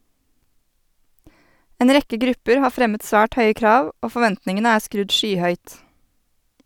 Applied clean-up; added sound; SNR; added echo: none; none; none; none.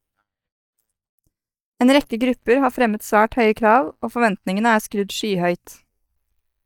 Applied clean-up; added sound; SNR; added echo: neural mask model DeepFilterNet 3.